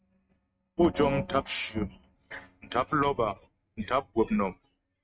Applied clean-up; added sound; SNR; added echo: neural mask model RNNoise.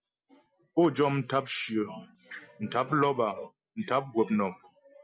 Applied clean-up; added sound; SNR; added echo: none; none; none; none.